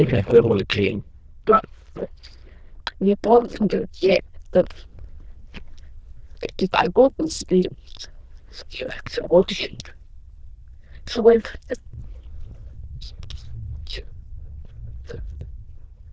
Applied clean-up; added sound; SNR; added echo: neural diffusion model UNIVERSE++.